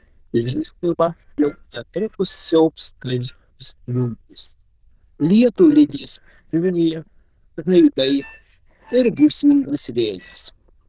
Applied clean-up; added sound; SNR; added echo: neural diffusion model UNIVERSE++.